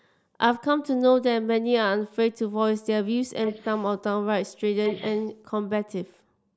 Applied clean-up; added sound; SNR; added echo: neural mask model Resemble Enhance denoiser.